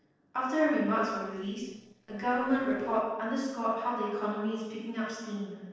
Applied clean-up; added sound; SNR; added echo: neural separator model SepFormer DNS4.